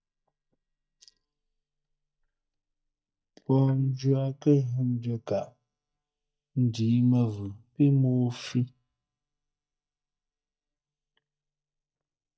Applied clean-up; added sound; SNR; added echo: neural mask model DeepFilterNet 3.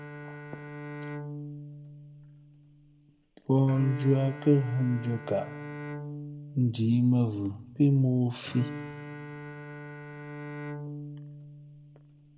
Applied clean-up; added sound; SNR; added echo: none; Bowed string instrument; 12 dB; reverberation time 1.0 s.